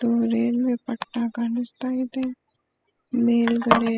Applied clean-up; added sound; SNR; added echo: classical method spectral subtraction.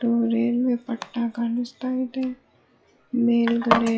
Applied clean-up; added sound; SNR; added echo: classical method log-MMSE.